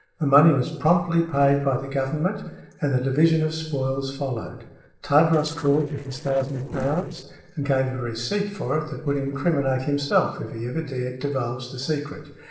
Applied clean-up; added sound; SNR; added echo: neural separator model SepFormer DNS4.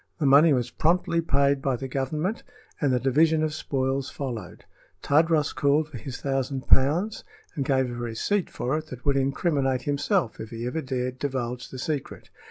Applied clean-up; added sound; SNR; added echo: none; none; none; none.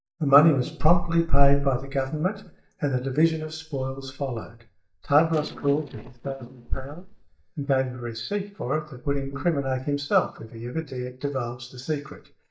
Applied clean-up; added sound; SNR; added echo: neural mask model DeepFilterNet 3.